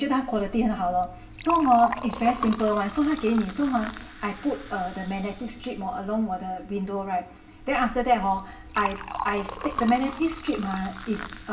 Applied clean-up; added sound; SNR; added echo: none; Liquid; 11 dB; reverberation time 0.7 s.